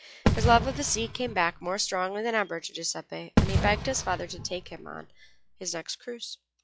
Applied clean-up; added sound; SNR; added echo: classical method log-MMSE.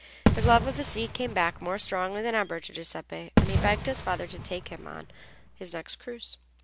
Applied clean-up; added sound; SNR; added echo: none; Fireworks; 0 dB; none.